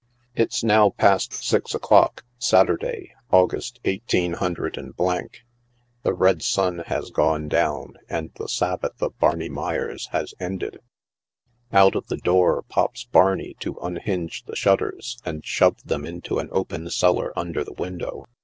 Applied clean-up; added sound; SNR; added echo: neural separator model SepFormer DNS4.